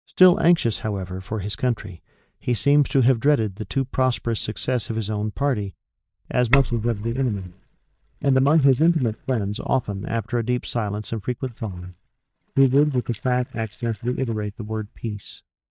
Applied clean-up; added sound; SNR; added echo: neural mask model DeepFilterNet 3.